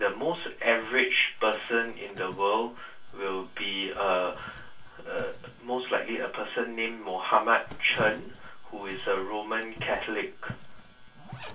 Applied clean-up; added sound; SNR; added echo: none; Zipper (clothing); 19 dB; reverberation time 0.2 s.